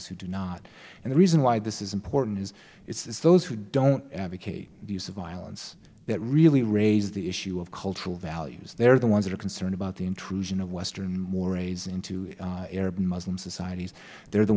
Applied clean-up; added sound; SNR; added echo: none; none; none; none.